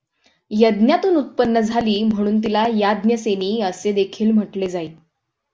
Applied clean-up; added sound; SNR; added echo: none; none; none; none.